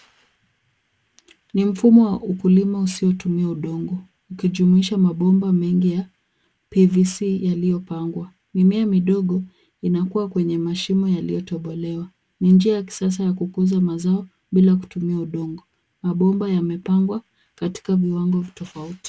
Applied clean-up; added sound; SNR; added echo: none; none; none; none.